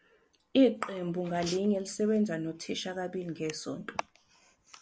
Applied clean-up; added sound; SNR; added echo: none; none; none; none.